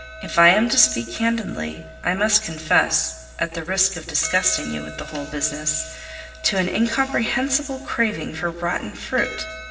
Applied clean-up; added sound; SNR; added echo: none; Percussion; 17 dB; reverberation time 0.8 s.